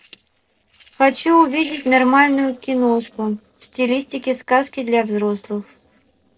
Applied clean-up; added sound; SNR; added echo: neural separator model SepFormer DNS4.